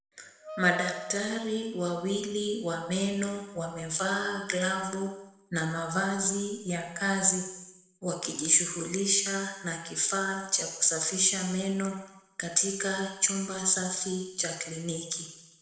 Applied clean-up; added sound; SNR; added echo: none; Wind instrument, woodwind instrument; 13 dB; reverberation time 1.0 s.